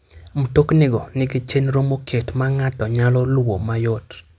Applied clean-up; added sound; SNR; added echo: none; none; none; none.